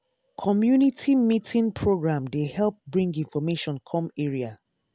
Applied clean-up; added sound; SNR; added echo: none; none; none; none.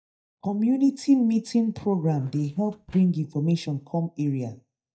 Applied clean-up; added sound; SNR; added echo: neural mask model DeepFilterNet 3.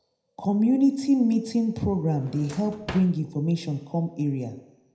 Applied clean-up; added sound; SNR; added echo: none; Drawer open or close; 16 dB; reverberation time 0.8 s.